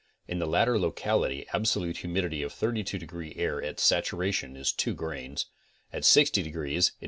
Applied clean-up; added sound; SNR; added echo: none; none; none; none.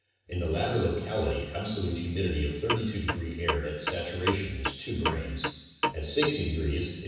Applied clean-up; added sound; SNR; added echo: none; Clock; 4 dB; reverberation time 1.1 s.